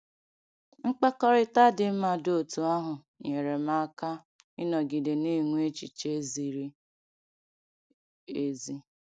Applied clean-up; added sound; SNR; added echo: none; none; none; none.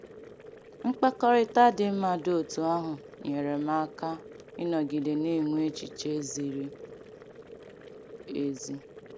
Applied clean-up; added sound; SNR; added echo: none; Boiling; 17 dB; none.